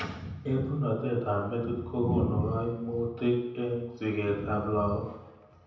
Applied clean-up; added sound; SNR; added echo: none; none; none; reverberation time 0.9 s.